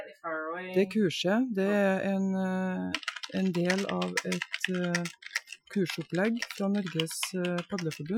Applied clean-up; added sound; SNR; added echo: classical method Wiener filter.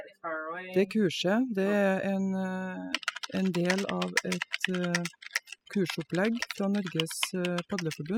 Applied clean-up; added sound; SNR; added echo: classical method spectral subtraction.